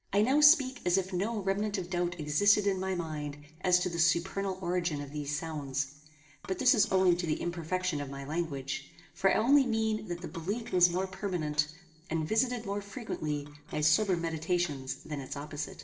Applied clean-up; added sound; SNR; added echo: neural separator model SepFormer DNS4.